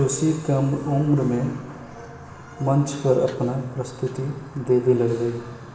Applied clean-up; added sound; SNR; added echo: none; Fire; 20 dB; reverberation time 2.0 s.